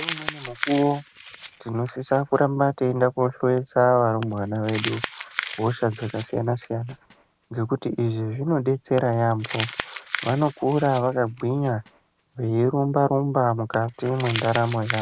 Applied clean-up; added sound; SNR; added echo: none; Crumpling, crinkling; 12 dB; none.